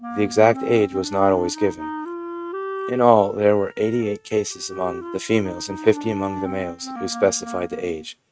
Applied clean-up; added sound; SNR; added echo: neural mask model RNNoise.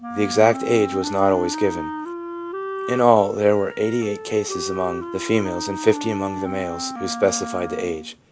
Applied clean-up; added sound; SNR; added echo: none; Wind instrument, woodwind instrument; 9 dB; none.